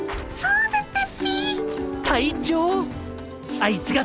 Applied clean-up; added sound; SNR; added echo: none; Organ + Explosion; 12 dB; none.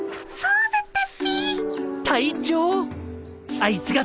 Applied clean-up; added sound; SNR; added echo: none; none; none; none.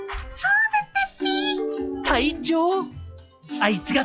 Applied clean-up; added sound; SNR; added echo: classical method log-MMSE.